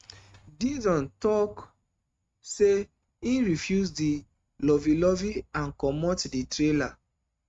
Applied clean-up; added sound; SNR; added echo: neural mask model RNNoise.